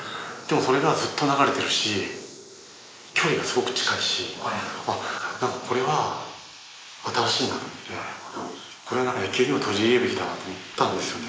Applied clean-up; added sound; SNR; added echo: neural mask model Resemble Enhance denoiser.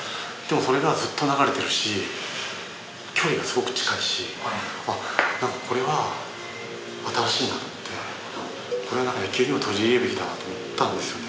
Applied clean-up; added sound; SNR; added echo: none; Cowbell; 13 dB; none.